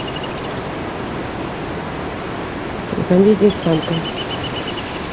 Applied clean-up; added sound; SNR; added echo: none; Ocean; 3 dB; none.